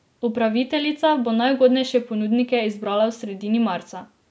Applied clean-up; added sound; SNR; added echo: none; none; none; none.